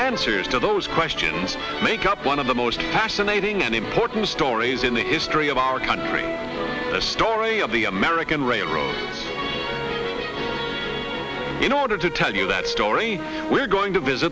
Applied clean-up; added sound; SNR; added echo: none; Keyboard (musical); 17 dB; none.